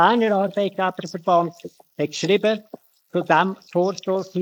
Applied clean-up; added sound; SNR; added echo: neural mask model Resemble Enhance denoiser.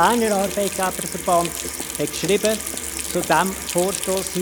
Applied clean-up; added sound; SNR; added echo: none; Sink (filling or washing) / Water tap, faucet; 7 dB; none.